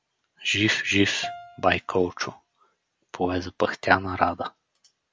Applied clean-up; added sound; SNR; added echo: none; Piano; 19 dB; none.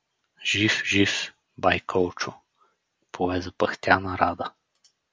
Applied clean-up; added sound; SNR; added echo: none; none; none; none.